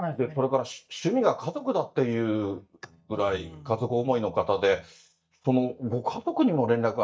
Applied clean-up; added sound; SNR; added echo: neural mask model DeepFilterNet 3.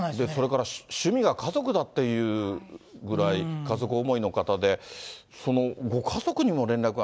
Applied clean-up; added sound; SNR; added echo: none; none; none; none.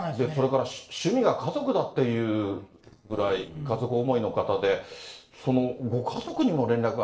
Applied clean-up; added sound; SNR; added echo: neural separator model SepFormer DNS4.